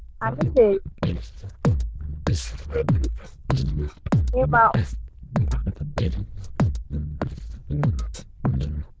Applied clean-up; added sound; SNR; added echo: neural diffusion model UNIVERSE++.